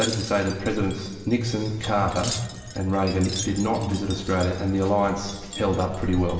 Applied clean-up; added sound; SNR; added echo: none; Wind chime; 14 dB; reverberation time 1.2 s.